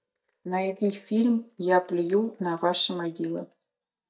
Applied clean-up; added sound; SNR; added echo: neural mask model DeepFilterNet 3.